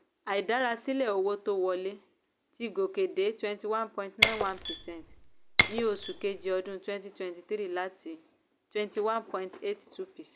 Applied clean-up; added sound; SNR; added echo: none; Shatter; -2 dB; none.